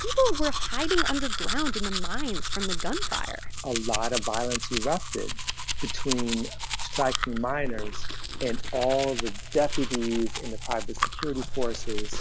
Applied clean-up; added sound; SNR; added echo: none; Domestic sounds, home sounds; -2 dB; none.